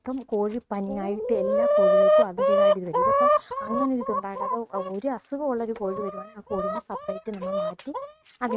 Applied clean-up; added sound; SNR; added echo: neural mask model RNNoise.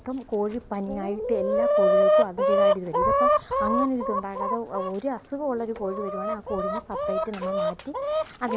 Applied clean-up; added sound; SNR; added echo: none; Chicken, rooster; -5 dB; none.